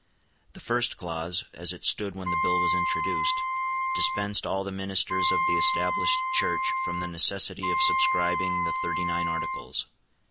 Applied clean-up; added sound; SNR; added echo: none; Wind instrument, woodwind instrument; -2 dB; none.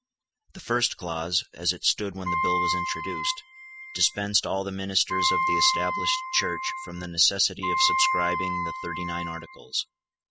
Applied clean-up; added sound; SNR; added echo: classical method spectral subtraction.